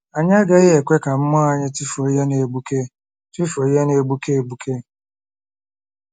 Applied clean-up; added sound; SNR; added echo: none; none; none; none.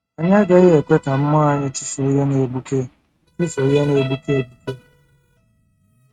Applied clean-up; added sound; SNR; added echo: neural mask model RNNoise.